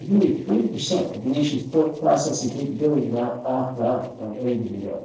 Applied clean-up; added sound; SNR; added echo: neural separator model SepFormer DNS4.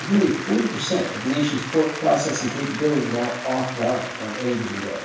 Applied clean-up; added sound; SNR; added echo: none; Applause; 9 dB; reverberation time 0.7 s.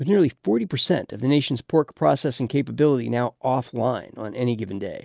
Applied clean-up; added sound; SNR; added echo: none; none; none; none.